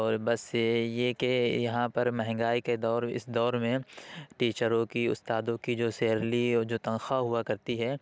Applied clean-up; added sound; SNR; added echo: none; none; none; none.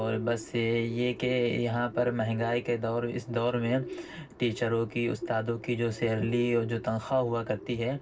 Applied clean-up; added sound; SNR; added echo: none; Bird; 14 dB; reverberation time 0.4 s.